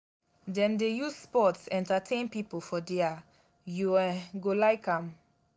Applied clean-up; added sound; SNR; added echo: none; none; none; none.